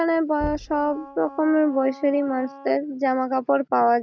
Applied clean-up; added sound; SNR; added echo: none; Wind instrument, woodwind instrument + Knock / Wood; 18 dB; none.